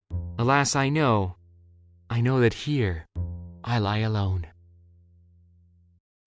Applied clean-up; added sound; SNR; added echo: neural mask model RNNoise.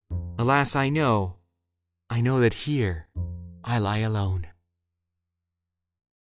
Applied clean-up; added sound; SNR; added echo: classical method log-MMSE.